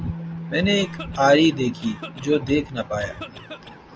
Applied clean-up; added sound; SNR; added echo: none; Bass guitar + Cough; 13 dB; none.